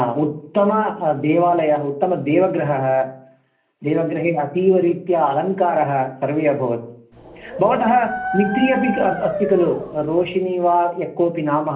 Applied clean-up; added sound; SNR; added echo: none; Dog; 8 dB; reverberation time 0.5 s.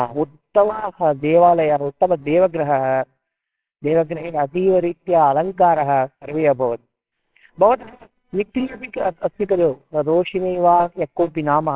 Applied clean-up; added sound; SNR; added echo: neural separator model SepFormer WHAMR!.